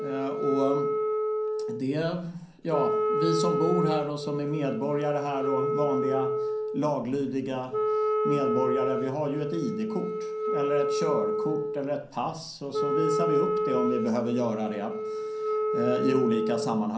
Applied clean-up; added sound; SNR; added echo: none; Wind instrument, woodwind instrument; -1 dB; reverberation time 0.6 s.